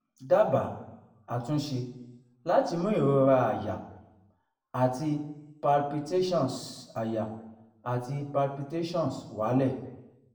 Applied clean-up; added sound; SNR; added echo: none; none; none; reverberation time 0.8 s.